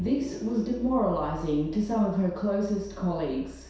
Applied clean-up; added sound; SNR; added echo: none; Vehicle; 14 dB; reverberation time 0.7 s.